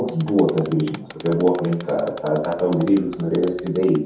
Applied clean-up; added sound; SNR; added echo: none; Mechanisms; 17 dB; reverberation time 0.6 s.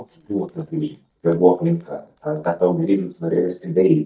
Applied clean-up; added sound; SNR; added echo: neural mask model DeepFilterNet 3.